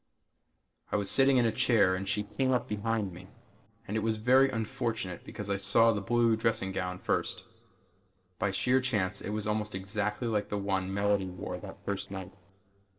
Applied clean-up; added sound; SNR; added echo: neural separator model SepFormer DNS4.